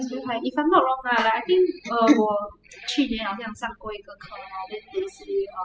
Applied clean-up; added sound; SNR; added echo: classical method spectral subtraction.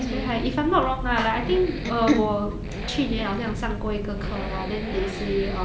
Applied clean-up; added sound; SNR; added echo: none; Accelerating, revving, vroom; 11 dB; none.